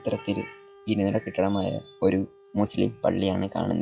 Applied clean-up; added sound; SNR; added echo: classical method log-MMSE.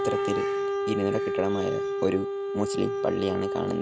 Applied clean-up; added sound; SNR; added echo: none; Wind instrument, woodwind instrument; -1 dB; none.